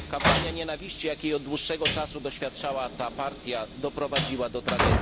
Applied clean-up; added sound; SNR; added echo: none; Train; -1 dB; none.